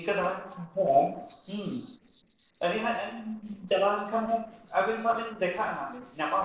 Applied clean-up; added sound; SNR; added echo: neural separator model SepFormer DNS4.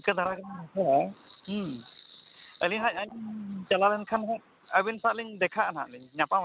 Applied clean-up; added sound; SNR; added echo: none; none; none; none.